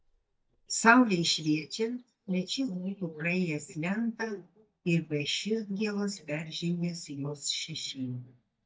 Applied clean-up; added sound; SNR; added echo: neural mask model DeepFilterNet 3.